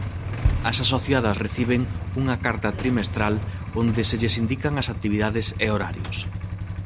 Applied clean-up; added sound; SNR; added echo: none; Idling / Engine starting / Motorcycle / Accelerating, revving, vroom + Bass drum; 3 dB; none.